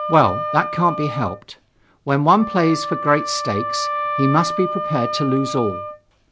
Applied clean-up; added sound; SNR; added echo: none; Wind instrument, woodwind instrument; 6 dB; none.